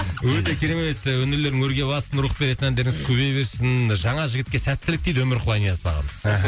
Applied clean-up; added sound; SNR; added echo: none; none; none; none.